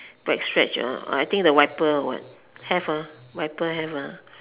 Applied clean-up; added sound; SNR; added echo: none; none; none; none.